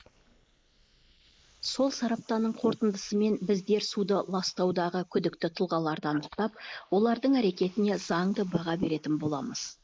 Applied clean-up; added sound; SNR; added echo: neural mask model Resemble Enhance denoiser.